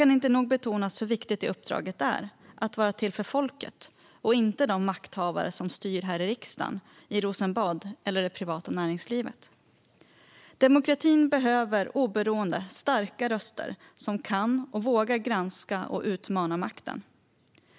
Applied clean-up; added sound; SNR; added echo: none; none; none; none.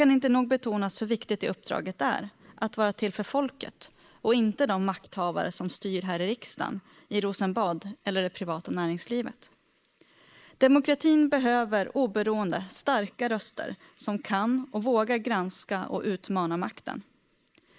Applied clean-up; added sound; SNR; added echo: neural mask model Resemble Enhance denoiser.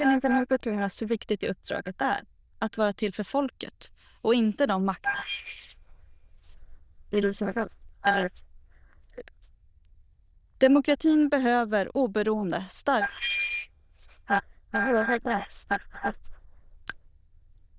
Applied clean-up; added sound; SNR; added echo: neural diffusion model UNIVERSE++.